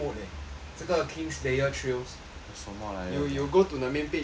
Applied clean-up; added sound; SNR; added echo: none; none; none; none.